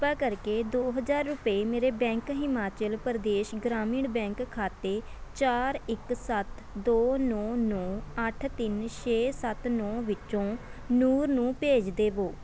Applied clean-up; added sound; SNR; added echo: none; none; none; none.